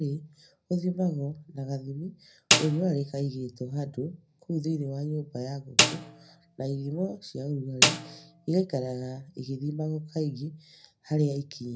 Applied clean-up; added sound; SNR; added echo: none; Snare drum; -3 dB; reverberation time 0.4 s.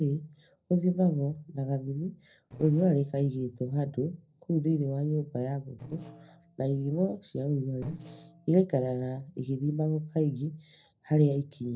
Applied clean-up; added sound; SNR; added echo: neural separator model SepFormer DNS4.